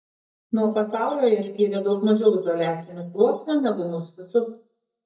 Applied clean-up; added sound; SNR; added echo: neural mask model DeepFilterNet 3.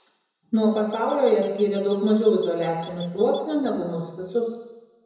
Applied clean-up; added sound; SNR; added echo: none; Squeak / Chirp, tweet; 15 dB; reverberation time 1.0 s.